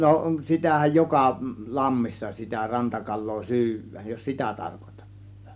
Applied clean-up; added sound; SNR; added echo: none; none; none; none.